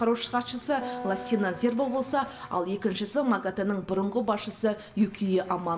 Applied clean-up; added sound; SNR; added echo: none; Acoustic guitar; 15 dB; reverberation time 0.6 s.